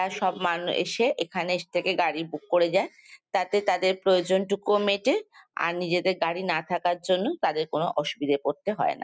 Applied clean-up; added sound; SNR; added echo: none; none; none; none.